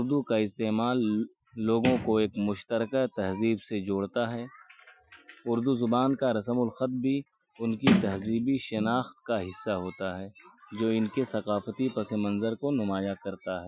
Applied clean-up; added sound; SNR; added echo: classical method Wiener filter.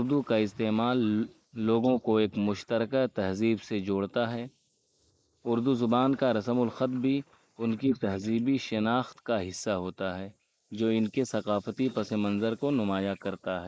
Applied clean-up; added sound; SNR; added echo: neural mask model Resemble Enhance denoiser.